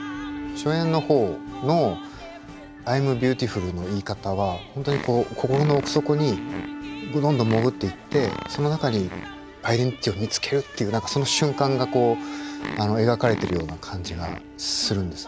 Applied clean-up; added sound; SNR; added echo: none; Fart + Bowed string instrument; 11 dB; none.